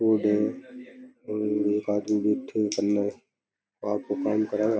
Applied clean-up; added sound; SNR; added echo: none; none; none; none.